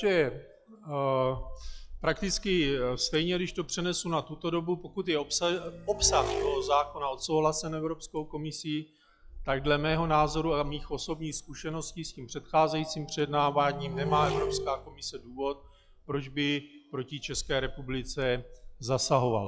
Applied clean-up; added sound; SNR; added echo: classical method log-MMSE.